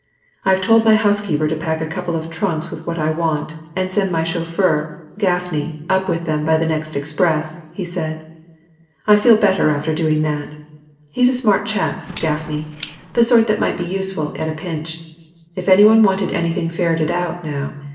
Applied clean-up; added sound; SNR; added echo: neural separator model SepFormer DNS4.